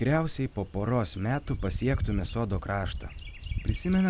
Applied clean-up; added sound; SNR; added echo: none; Bird vocalization, bird call, bird song; 6 dB; none.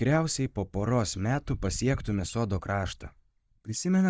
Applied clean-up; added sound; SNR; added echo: neural mask model DeepFilterNet 3.